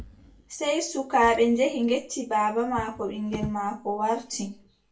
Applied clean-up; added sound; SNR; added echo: none; Drawer open or close; 18 dB; reverberation time 0.3 s.